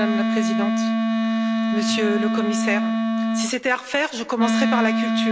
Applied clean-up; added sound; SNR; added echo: none; Wind instrument, woodwind instrument; -5 dB; none.